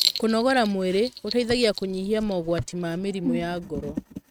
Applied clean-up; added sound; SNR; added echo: neural mask model RNNoise.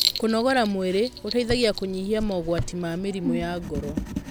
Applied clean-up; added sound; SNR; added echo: none; Writing; 6 dB; none.